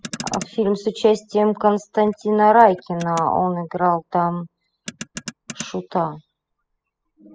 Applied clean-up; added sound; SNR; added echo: classical method spectral subtraction.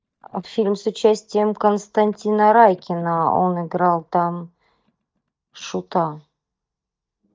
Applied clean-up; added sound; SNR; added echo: neural mask model DeepFilterNet 3.